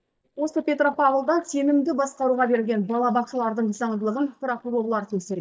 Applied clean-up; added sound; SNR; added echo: neural mask model DeepFilterNet 3.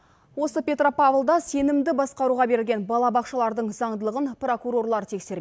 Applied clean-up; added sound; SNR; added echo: none; none; none; none.